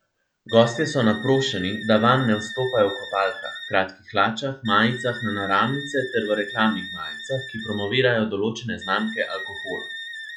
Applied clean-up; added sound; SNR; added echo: none; Wind instrument, woodwind instrument; 12 dB; none.